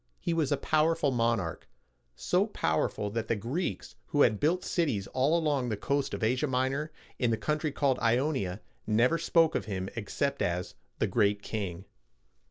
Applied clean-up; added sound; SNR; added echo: none; none; none; none.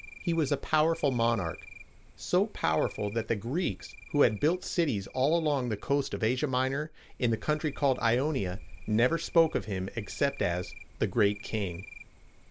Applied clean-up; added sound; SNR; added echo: none; Cricket; 17 dB; none.